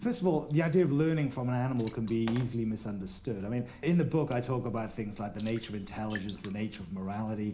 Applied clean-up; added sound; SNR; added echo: none; Water / Splash, splatter; 20 dB; reverberation time 0.4 s.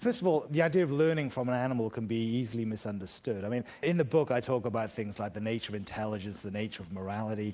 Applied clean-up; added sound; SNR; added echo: none; none; none; none.